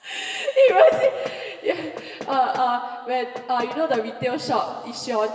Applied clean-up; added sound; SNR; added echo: none; Knock; 17 dB; reverberation time 2.3 s.